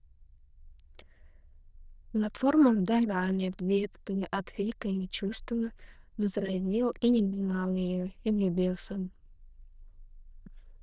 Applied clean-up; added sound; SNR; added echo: neural diffusion model UNIVERSE++.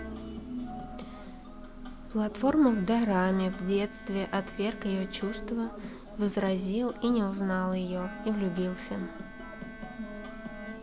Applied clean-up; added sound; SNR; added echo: none; Bowed string instrument; 19 dB; none.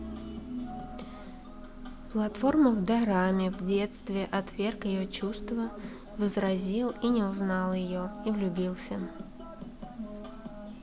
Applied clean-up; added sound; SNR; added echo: none; none; none; none.